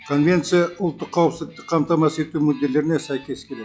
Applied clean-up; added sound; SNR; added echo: classical method log-MMSE.